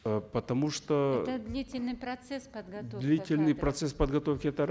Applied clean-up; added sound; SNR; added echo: none; none; none; none.